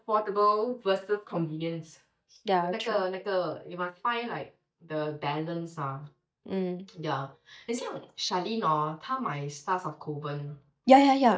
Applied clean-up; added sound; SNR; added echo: neural mask model DeepFilterNet 3.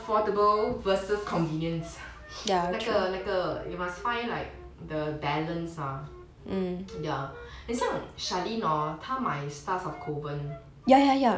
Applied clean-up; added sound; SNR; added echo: none; Wind instrument, woodwind instrument; 18 dB; none.